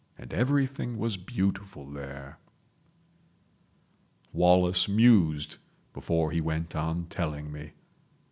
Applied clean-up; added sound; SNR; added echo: none; none; none; none.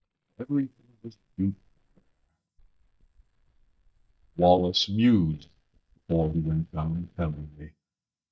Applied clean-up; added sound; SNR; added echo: neural mask model DeepFilterNet 3.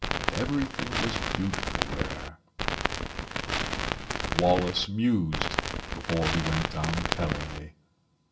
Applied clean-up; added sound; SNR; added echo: none; Crackle; -1 dB; reverberation time 0.2 s.